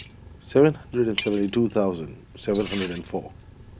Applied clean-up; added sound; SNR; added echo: none; Liquid; 13 dB; none.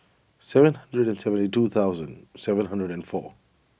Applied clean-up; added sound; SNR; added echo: none; none; none; none.